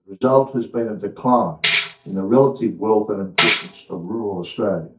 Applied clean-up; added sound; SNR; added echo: neural mask model DeepFilterNet 3.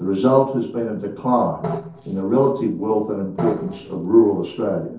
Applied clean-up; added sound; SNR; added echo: neural separator model SepFormer DNS4.